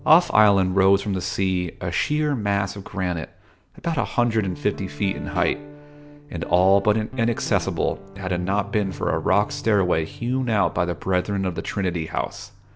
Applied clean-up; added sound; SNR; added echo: none; Guitar; 17 dB; none.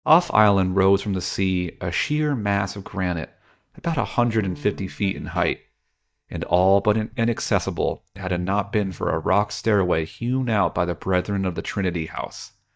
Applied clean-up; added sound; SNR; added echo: neural mask model DeepFilterNet 3.